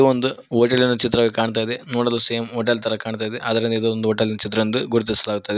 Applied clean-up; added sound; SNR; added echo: none; none; none; none.